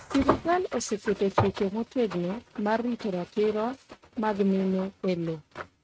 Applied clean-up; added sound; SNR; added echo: neural mask model RNNoise.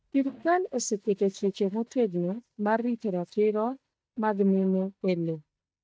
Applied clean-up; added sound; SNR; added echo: neural mask model DeepFilterNet 3.